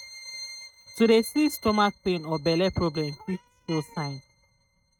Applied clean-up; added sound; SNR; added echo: neural mask model RNNoise.